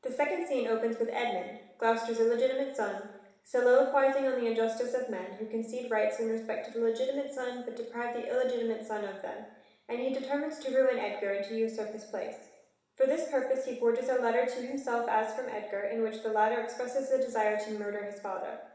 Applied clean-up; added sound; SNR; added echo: none; none; none; reverberation time 0.8 s.